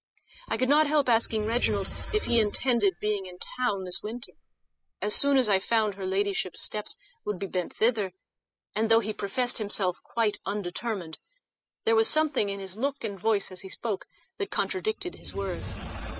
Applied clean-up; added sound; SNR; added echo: classical method spectral subtraction.